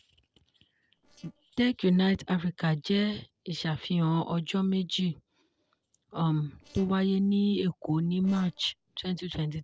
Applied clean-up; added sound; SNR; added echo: neural separator model SepFormer DNS4.